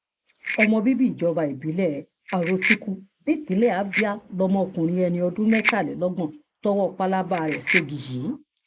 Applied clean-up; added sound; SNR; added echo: neural mask model Resemble Enhance denoiser.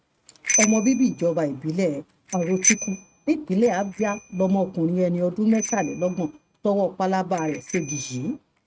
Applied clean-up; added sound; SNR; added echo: neural mask model RNNoise.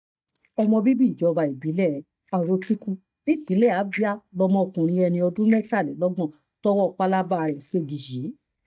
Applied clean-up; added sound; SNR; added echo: neural mask model DeepFilterNet 3.